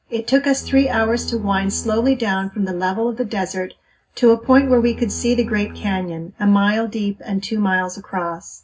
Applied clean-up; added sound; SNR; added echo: none; Bowed string instrument; 14 dB; reverberation time 0.4 s.